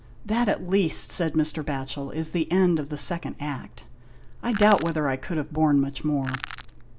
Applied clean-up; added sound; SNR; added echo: none; Crushing; 12 dB; none.